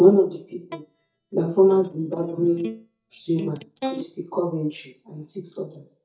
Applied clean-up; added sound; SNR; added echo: neural mask model DeepFilterNet 3.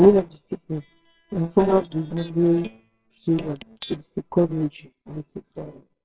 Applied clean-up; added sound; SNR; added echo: neural separator model SepFormer WHAMR!.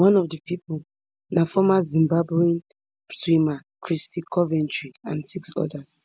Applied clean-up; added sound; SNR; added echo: none; none; none; none.